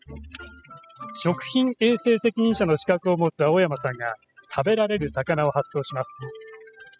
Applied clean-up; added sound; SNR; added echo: classical method spectral subtraction.